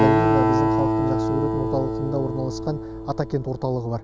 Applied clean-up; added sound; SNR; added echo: none; Acoustic guitar; -4 dB; none.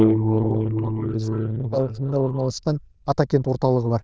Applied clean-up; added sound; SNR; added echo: neural diffusion model UNIVERSE++.